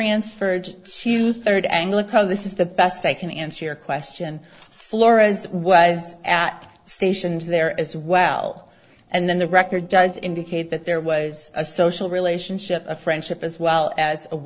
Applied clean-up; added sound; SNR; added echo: neural separator model SepFormer DNS4.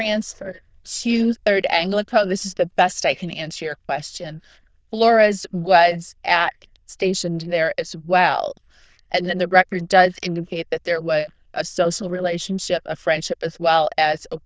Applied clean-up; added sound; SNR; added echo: neural diffusion model UNIVERSE++.